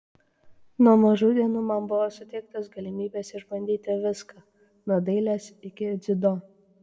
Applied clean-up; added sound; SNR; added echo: none; none; none; reverberation time 0.3 s.